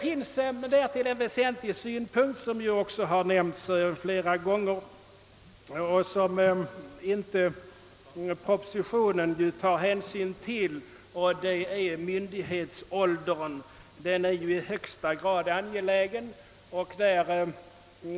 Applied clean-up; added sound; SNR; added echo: none; none; none; none.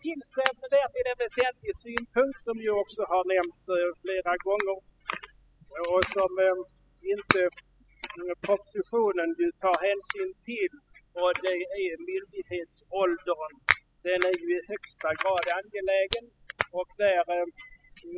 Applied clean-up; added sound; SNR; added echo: classical method spectral subtraction.